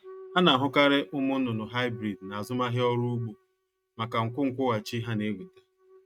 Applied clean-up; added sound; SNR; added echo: neural mask model RNNoise.